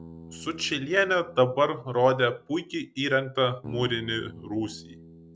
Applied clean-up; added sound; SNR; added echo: none; Bass guitar; 19 dB; none.